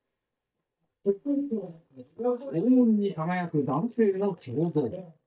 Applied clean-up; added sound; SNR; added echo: neural mask model DeepFilterNet 3.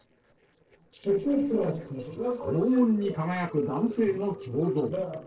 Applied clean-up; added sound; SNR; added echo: neural separator model SepFormer DNS4.